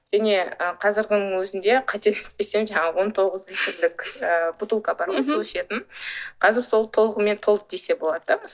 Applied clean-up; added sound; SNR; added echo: neural mask model DeepFilterNet 3.